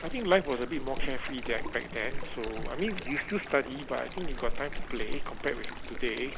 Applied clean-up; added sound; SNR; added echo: none; Stream; 1 dB; none.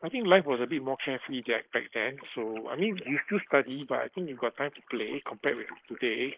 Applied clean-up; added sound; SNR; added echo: neural mask model Resemble Enhance denoiser.